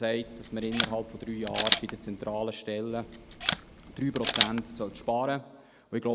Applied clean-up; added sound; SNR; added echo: none; Camera; -2 dB; none.